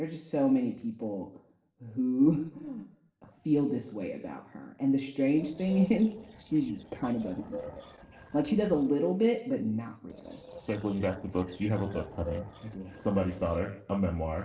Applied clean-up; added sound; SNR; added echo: neural separator model SepFormer DNS4.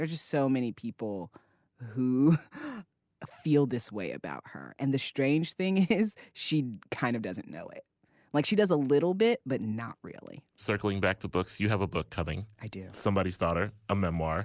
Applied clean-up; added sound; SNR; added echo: none; none; none; none.